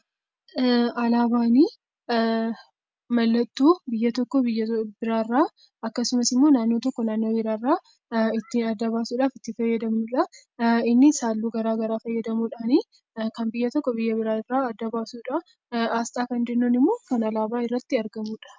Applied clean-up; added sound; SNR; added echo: none; none; none; none.